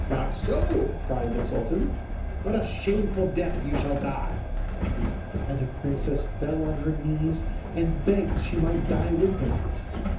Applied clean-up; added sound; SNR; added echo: none; Train; 0 dB; reverberation time 0.6 s.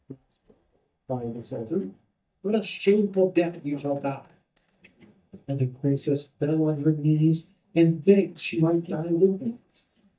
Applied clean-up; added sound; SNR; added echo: neural mask model DeepFilterNet 3.